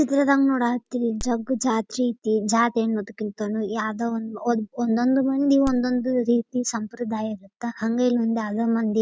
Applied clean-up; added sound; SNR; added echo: none; Crack; 18 dB; none.